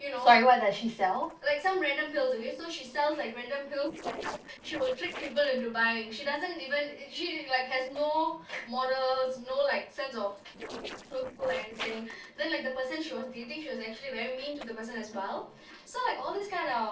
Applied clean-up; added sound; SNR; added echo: neural separator model SepFormer DNS4.